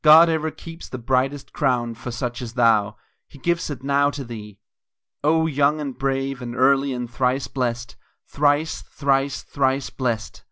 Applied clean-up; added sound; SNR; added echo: none; none; none; none.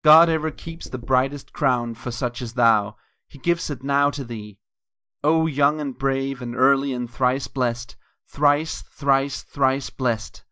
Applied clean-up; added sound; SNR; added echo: neural mask model DeepFilterNet 3.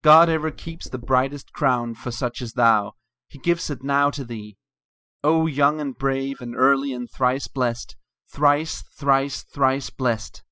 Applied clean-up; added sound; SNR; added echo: classical method spectral subtraction.